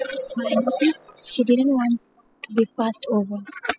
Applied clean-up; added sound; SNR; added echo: classical method spectral subtraction.